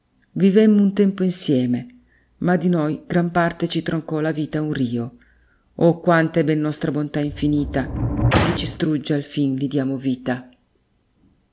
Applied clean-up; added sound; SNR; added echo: none; Sliding door; 3 dB; none.